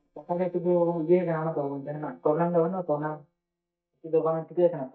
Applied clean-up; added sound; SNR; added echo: neural mask model DeepFilterNet 3.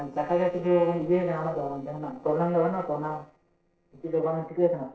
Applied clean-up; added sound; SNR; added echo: neural separator model SepFormer DNS4.